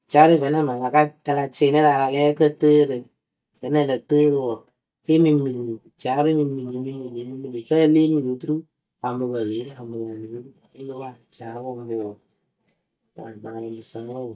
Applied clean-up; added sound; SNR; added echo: neural mask model DeepFilterNet 3.